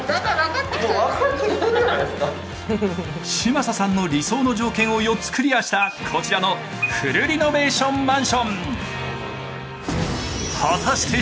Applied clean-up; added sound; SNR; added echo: none; none; none; none.